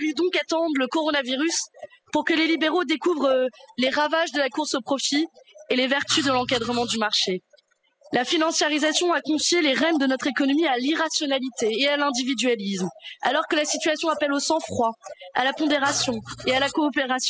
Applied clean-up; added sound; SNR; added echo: classical method spectral subtraction.